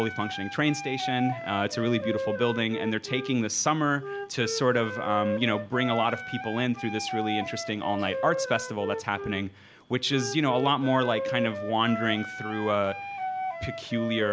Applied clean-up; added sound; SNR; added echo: none; Wind instrument, woodwind instrument; 7 dB; none.